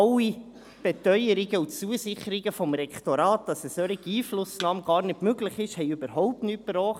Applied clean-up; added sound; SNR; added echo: none; Thump, thud; 18 dB; none.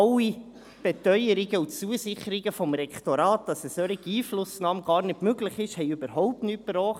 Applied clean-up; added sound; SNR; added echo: none; none; none; none.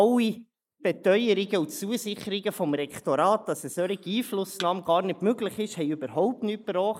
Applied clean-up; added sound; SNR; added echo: neural mask model Resemble Enhance denoiser.